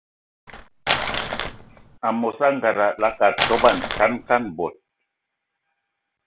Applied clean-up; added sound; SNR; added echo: none; Crumpling, crinkling; 4 dB; none.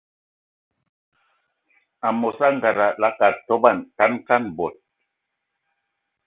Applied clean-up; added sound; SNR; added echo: none; none; none; none.